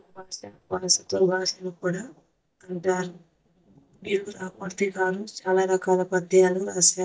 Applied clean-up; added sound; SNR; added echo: neural mask model DeepFilterNet 3.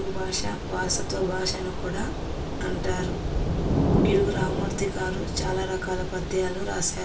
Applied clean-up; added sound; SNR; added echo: none; Thunder / Rain; -1 dB; reverberation time 0.2 s.